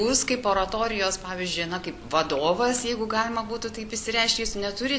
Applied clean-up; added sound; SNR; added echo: none; Bird; 18 dB; none.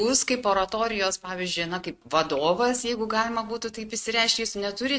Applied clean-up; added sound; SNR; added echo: neural mask model RNNoise.